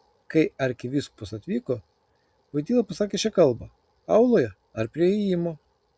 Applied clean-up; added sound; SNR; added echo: none; none; none; none.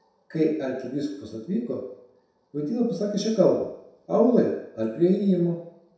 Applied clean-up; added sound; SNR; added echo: none; none; none; reverberation time 0.7 s.